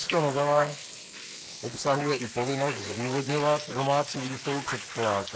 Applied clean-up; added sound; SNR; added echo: neural mask model Resemble Enhance denoiser.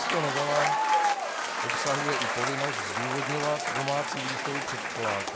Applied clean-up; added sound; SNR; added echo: none; Applause / Crowd / Cheering; -4 dB; none.